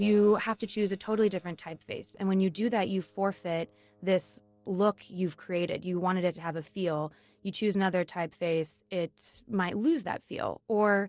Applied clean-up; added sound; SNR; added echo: neural separator model SepFormer DNS4.